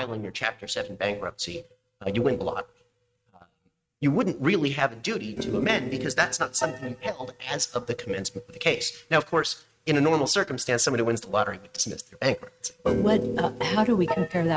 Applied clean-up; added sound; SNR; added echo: neural mask model RNNoise.